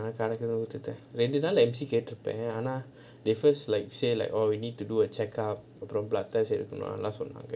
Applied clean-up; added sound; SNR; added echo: none; none; none; none.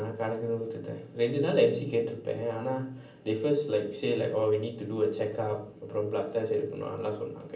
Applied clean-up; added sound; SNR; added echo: none; none; none; reverberation time 0.6 s.